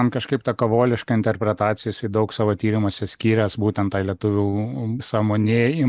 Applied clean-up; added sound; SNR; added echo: none; none; none; none.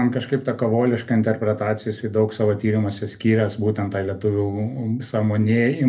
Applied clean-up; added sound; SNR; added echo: none; none; none; reverberation time 0.3 s.